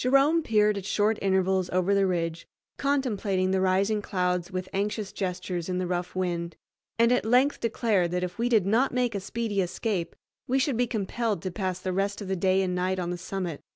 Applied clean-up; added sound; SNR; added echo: none; none; none; none.